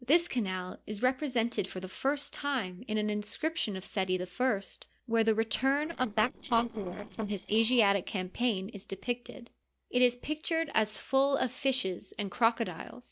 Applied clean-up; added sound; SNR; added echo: neural separator model SepFormer DNS4.